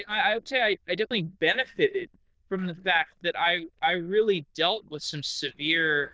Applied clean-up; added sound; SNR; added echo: neural diffusion model UNIVERSE++.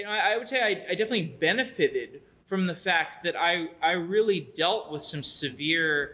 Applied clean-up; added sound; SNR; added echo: none; none; none; none.